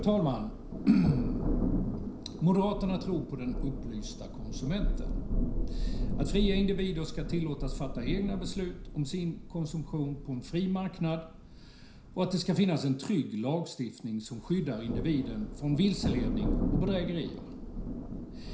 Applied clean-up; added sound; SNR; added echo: none; Thunder; 2 dB; reverberation time 0.5 s.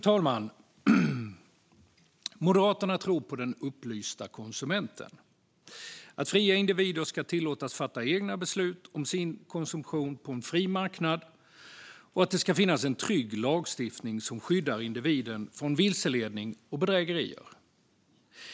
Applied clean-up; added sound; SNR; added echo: none; none; none; none.